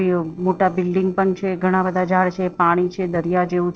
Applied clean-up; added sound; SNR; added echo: neural separator model SepFormer DNS4.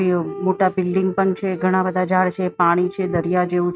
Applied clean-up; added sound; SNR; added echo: neural mask model RNNoise.